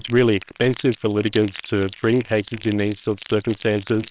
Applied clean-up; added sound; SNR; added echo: neural separator model SepFormer WHAMR!.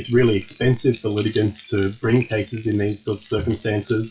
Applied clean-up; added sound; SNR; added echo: classical method WPE with log-MMSE.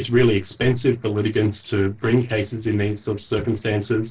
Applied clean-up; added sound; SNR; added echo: neural separator model SepFormer DNS4.